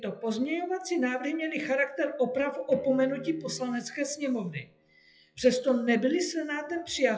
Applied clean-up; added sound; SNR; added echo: classical method WPE with log-MMSE.